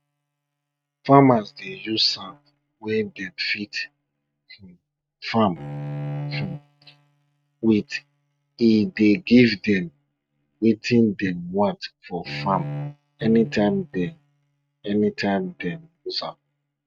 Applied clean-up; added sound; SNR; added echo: neural mask model RNNoise.